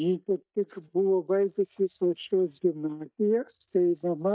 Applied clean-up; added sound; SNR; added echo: neural mask model DeepFilterNet 3.